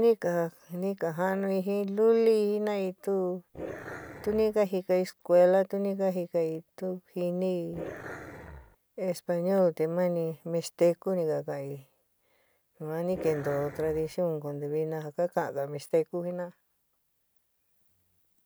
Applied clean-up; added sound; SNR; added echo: none; Growling; 12 dB; none.